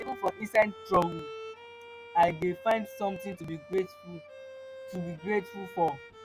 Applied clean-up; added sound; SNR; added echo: none; Bowed string instrument; 14 dB; none.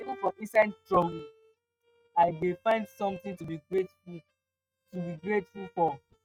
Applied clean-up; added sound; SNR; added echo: neural mask model RNNoise.